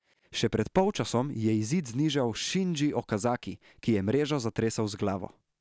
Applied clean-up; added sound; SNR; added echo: none; none; none; none.